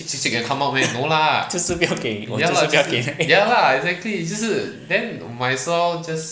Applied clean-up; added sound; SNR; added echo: none; none; none; none.